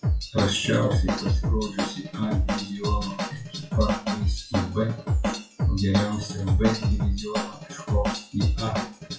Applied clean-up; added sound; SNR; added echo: classical method WPE with log-MMSE.